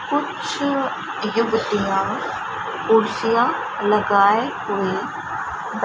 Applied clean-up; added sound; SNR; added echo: none; none; none; none.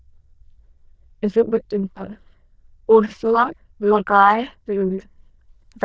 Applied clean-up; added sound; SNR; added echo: neural diffusion model UNIVERSE++.